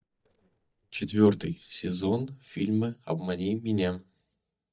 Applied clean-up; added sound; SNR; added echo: neural mask model DeepFilterNet 3.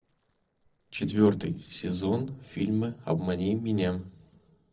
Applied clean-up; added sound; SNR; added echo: neural separator model SepFormer DNS4.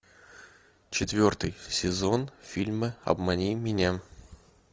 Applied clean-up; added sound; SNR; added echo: none; none; none; none.